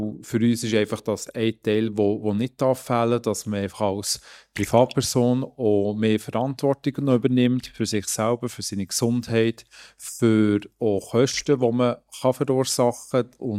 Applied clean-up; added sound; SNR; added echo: neural mask model DeepFilterNet 3.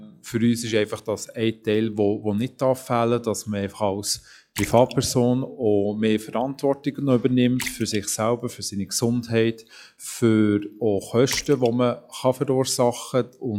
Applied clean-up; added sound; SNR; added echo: classical method log-MMSE.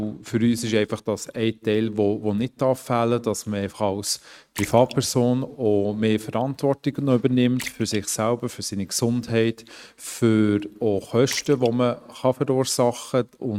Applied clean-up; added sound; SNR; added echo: neural mask model RNNoise.